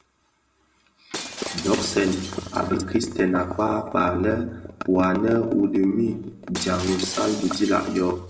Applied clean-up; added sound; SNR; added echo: none; Shatter; 15 dB; reverberation time 1.0 s.